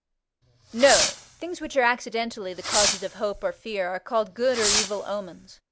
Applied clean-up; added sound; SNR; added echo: none; Fireworks; 2 dB; none.